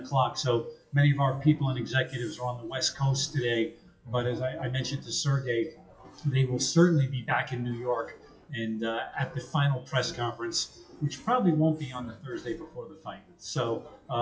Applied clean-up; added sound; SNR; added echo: classical method WPE with log-MMSE.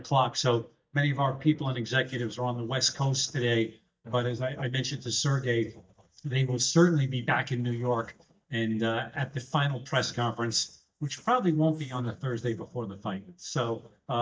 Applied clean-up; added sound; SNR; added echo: neural mask model DeepFilterNet 3.